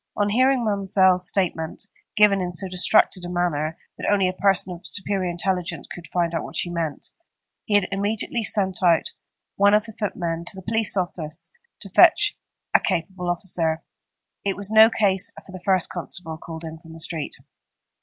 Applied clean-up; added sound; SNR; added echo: none; none; none; none.